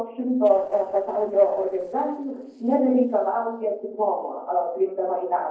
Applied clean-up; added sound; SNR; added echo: neural separator model SepFormer DNS4.